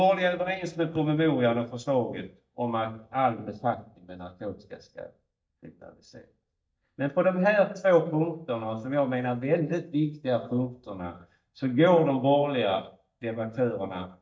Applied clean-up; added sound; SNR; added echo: neural mask model DeepFilterNet 3.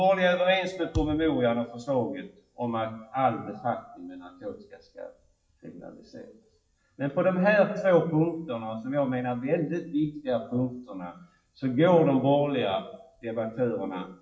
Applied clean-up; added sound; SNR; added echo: classical method WPE with log-MMSE.